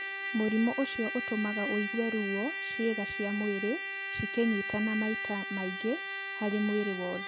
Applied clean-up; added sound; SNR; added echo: none; Trumpet; 4 dB; none.